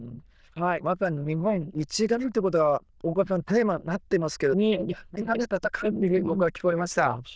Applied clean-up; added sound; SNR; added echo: neural diffusion model UNIVERSE++.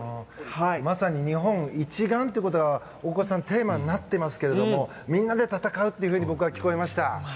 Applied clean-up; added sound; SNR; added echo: none; none; none; none.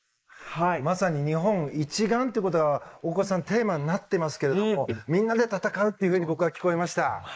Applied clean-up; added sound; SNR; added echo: neural mask model Resemble Enhance denoiser.